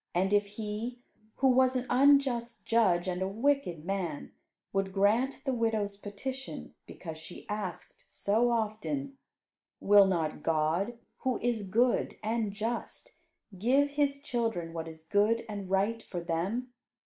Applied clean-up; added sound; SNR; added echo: neural mask model Resemble Enhance denoiser.